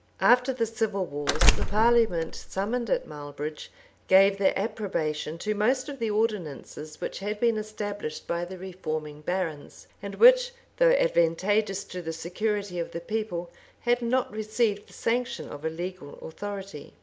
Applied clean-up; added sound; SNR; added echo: none; Door; -3 dB; none.